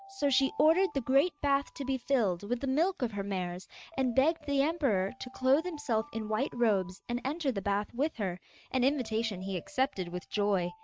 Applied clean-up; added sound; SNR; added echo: neural mask model RNNoise.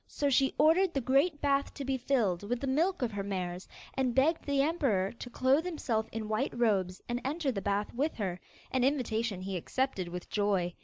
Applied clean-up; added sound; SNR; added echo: none; none; none; none.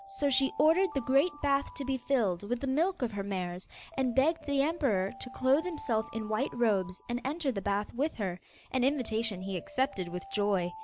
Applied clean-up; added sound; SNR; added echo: none; Alarm; 19 dB; none.